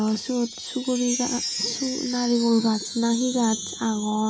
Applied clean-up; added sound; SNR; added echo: none; Wind chime; 9 dB; reverberation time 0.3 s.